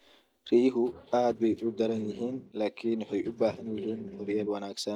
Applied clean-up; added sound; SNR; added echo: neural mask model DeepFilterNet 3.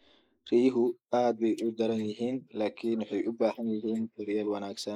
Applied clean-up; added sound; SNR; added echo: neural mask model Resemble Enhance denoiser.